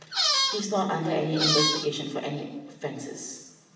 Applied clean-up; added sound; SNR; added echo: none; Squeak; -4 dB; reverberation time 1.0 s.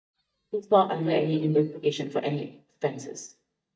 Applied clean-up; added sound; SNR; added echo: neural mask model DeepFilterNet 3.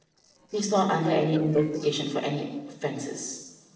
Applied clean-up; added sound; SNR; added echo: neural separator model SepFormer DNS4.